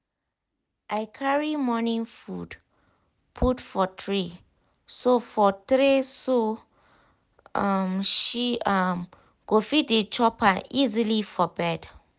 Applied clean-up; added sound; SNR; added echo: none; none; none; none.